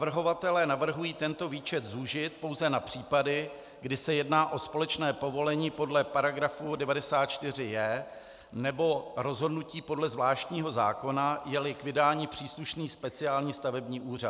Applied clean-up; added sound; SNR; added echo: none; none; none; none.